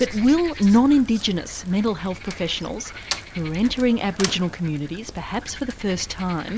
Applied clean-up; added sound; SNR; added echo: none; Frog + Slam; 13 dB; none.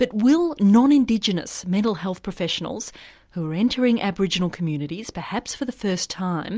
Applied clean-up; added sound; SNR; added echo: none; none; none; none.